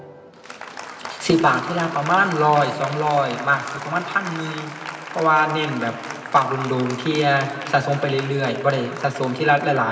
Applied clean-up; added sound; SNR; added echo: none; Applause; 13 dB; reverberation time 1.9 s.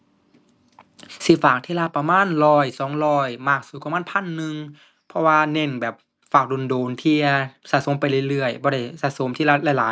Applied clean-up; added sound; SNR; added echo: none; none; none; none.